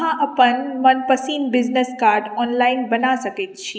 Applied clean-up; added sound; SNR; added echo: neural mask model Resemble Enhance denoiser.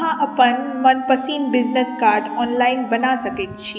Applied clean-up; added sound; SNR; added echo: none; Wind instrument, woodwind instrument; 14 dB; none.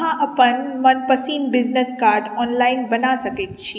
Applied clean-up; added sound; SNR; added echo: none; none; none; none.